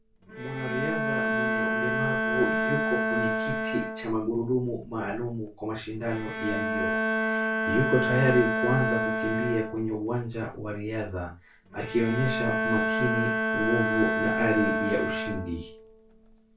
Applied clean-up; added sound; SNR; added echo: none; Bowed string instrument; -1 dB; reverberation time 0.2 s.